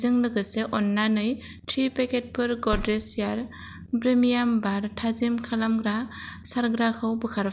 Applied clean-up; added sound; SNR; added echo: none; Car; 11 dB; none.